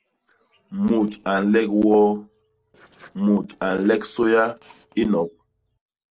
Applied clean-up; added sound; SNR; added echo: neural separator model SepFormer DNS4.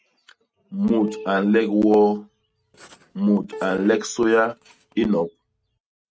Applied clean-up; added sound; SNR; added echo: neural mask model RNNoise.